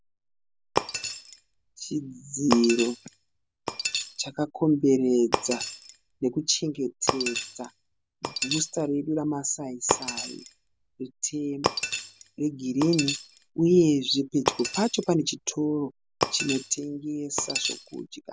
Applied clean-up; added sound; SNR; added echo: none; Shatter; 6 dB; none.